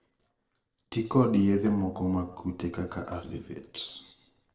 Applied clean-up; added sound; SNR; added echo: neural separator model SepFormer DNS4.